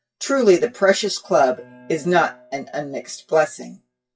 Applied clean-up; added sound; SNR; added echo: classical method WPE with log-MMSE.